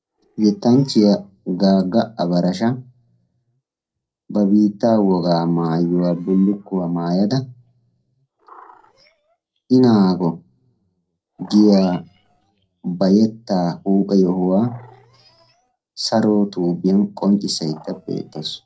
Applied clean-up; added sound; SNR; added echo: neural separator model SepFormer DNS4.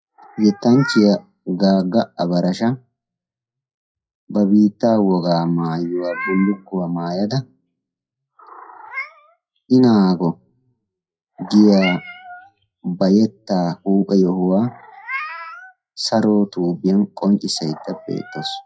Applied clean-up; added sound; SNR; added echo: classical method WPE with log-MMSE.